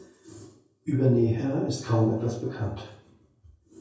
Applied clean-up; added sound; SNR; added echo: none; none; none; reverberation time 0.6 s.